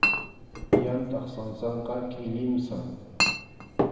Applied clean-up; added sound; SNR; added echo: none; Chink, clink; -3 dB; reverberation time 1.2 s.